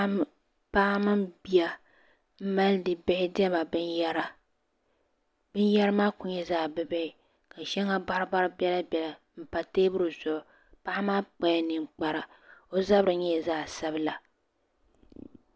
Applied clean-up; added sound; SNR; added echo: none; none; none; none.